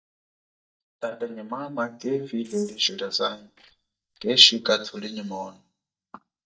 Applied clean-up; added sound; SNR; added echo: neural mask model DeepFilterNet 3.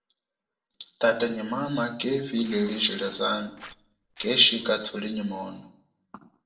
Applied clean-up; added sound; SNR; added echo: neural separator model SepFormer DNS4.